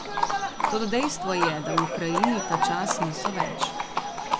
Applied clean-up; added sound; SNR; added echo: none; Livestock, farm animals, working animals; -2 dB; none.